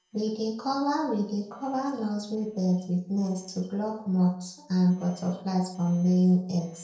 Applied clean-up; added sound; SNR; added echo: neural separator model SepFormer DNS4.